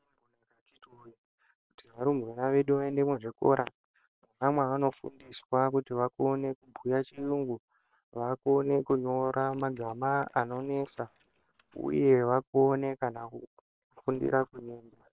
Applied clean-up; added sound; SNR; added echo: neural separator model SepFormer WHAM!.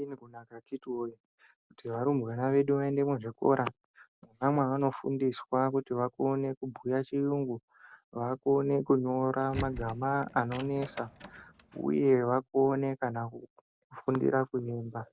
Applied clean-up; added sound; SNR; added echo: none; Door; 13 dB; none.